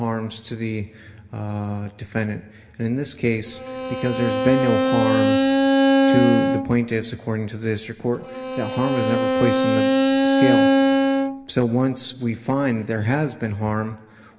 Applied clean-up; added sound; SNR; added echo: none; Bowed string instrument; -5 dB; reverberation time 2.0 s.